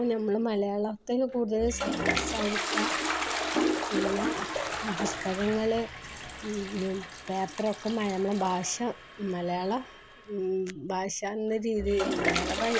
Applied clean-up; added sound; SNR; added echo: none; Toilet flush; 3 dB; none.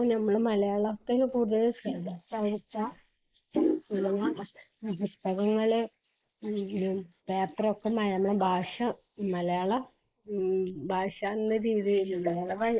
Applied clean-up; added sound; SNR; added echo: neural mask model Resemble Enhance denoiser.